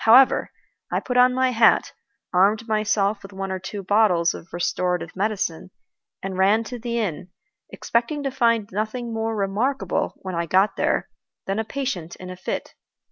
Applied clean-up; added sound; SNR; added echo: none; none; none; none.